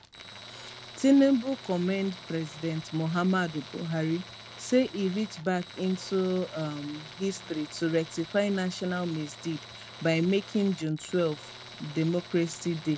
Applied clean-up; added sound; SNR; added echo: none; Tools; 16 dB; none.